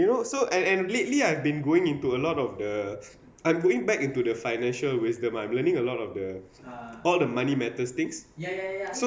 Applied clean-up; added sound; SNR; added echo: none; none; none; none.